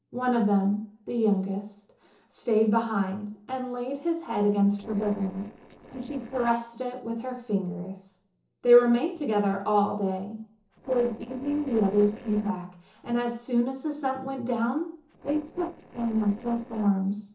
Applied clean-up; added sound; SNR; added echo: neural separator model SepFormer DNS4.